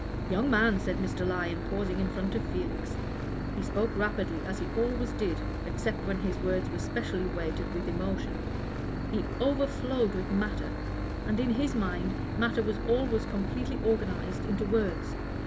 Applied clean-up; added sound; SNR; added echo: none; Engine / Boat, Water vehicle; 1 dB; none.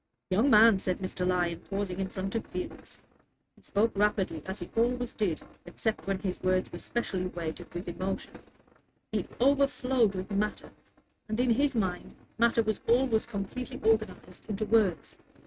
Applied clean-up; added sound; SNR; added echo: neural mask model RNNoise.